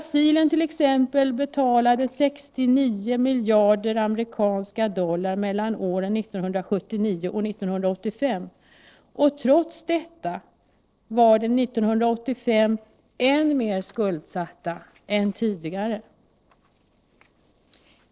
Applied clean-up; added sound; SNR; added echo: neural separator model SepFormer DNS4.